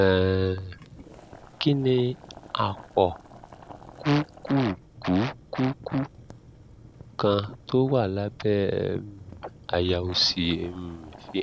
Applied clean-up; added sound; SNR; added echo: none; Boiling; 20 dB; none.